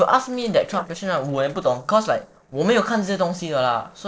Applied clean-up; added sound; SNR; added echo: neural separator model SepFormer DNS4.